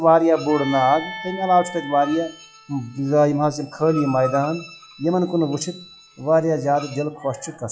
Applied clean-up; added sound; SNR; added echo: classical method log-MMSE.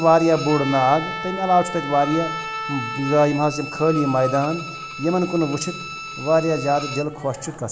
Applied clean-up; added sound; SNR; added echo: none; Trumpet + Bowed string instrument; 10 dB; none.